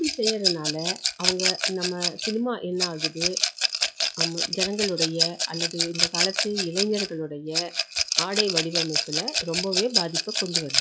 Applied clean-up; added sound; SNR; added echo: classical method log-MMSE.